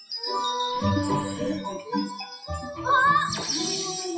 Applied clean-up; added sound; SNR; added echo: classical method WPE with log-MMSE.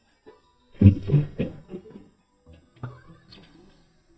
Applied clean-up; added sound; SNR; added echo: neural mask model DeepFilterNet 3.